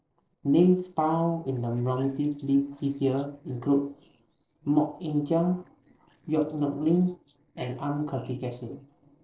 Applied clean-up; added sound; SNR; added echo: neural separator model SepFormer DNS4.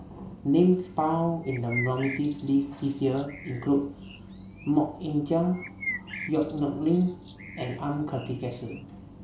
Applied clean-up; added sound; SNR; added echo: none; Bird; 13 dB; reverberation time 0.4 s.